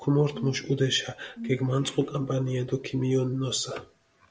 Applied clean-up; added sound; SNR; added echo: none; Brass instrument; 13 dB; none.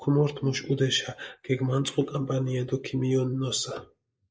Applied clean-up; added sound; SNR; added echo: neural mask model Resemble Enhance denoiser.